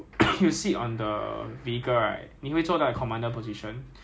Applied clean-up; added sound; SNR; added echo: none; none; none; none.